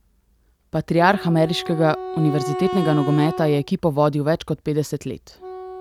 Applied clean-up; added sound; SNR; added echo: none; Wind instrument, woodwind instrument; 11 dB; none.